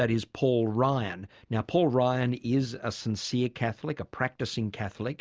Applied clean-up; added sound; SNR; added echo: none; none; none; none.